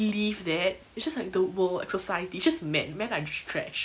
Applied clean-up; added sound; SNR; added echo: none; none; none; none.